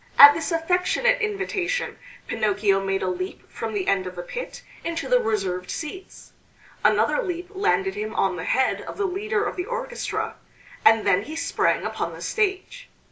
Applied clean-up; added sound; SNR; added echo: none; none; none; none.